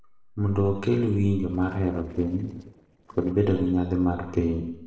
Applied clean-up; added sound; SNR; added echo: neural separator model SepFormer DNS4.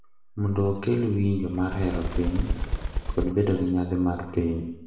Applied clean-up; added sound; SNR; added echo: none; Bird; 2 dB; reverberation time 0.8 s.